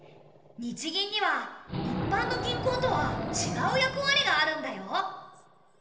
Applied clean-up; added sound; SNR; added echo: none; Wild animals; 6 dB; reverberation time 1.4 s.